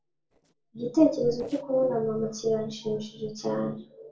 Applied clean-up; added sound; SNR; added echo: neural separator model SepFormer DNS4.